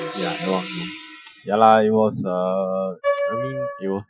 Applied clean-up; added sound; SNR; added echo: classical method Wiener filter.